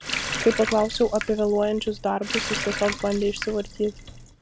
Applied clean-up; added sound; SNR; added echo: none; Water tap, faucet; 8 dB; none.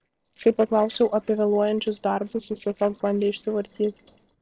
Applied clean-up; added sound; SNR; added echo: neural separator model SepFormer DNS4.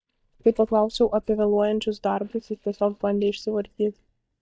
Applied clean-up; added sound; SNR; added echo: neural mask model DeepFilterNet 3.